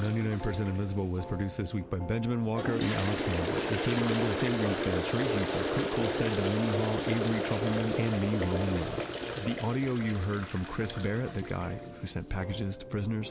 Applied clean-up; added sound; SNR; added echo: none; Toilet flush; 3 dB; none.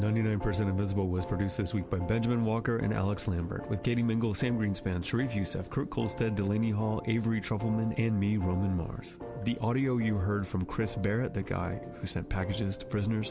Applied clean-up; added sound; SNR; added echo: none; none; none; none.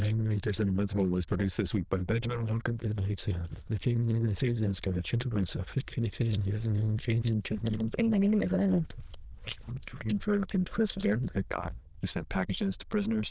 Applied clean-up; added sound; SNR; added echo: neural diffusion model UNIVERSE++.